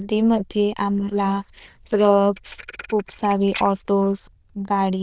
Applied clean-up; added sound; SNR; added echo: neural diffusion model UNIVERSE++.